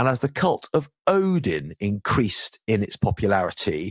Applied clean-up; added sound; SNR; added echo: none; none; none; none.